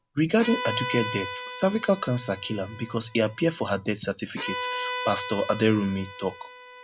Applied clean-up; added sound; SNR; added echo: none; Bowed string instrument; 13 dB; none.